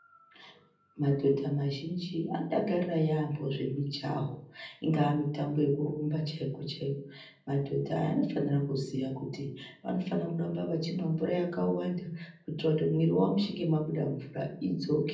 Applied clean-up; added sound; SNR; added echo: none; none; none; reverberation time 0.6 s.